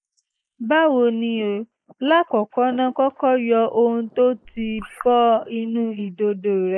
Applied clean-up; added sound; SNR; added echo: neural mask model Resemble Enhance denoiser.